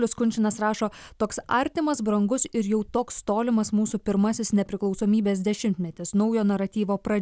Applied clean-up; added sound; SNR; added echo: none; none; none; none.